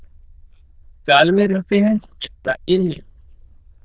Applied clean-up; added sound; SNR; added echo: neural diffusion model UNIVERSE++.